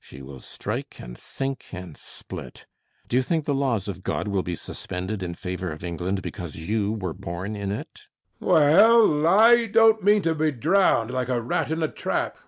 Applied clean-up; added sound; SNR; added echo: none; none; none; none.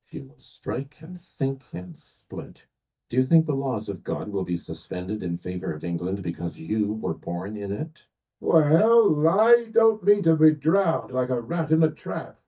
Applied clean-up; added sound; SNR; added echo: neural mask model DeepFilterNet 3.